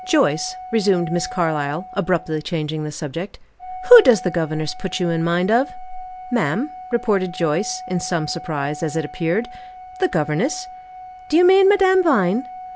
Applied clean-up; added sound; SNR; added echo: none; Organ; 15 dB; none.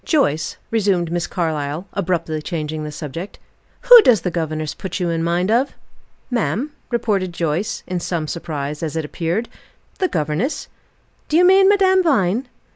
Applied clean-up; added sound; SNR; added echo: none; none; none; none.